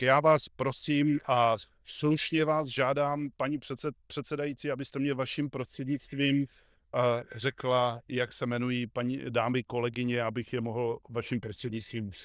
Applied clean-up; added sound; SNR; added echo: neural diffusion model UNIVERSE++.